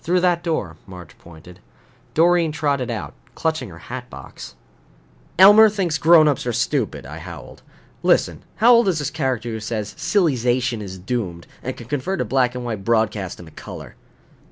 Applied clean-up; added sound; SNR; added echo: none; none; none; none.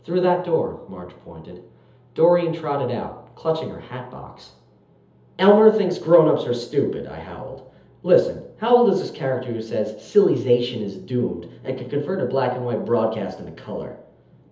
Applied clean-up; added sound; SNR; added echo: none; none; none; reverberation time 0.7 s.